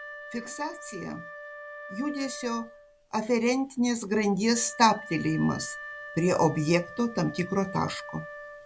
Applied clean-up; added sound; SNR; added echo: none; Wind instrument, woodwind instrument; 14 dB; none.